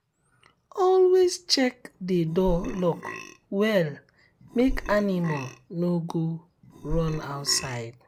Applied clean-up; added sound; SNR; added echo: none; Burping, eructation; 9 dB; none.